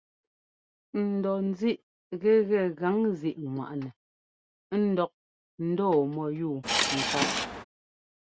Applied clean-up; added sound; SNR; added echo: none; Subway, metro, underground / Engine; -1 dB; none.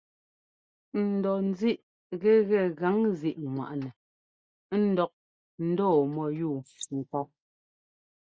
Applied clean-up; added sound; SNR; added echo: neural mask model Resemble Enhance denoiser.